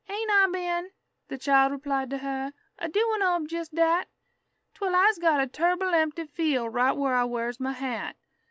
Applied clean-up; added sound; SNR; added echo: none; none; none; none.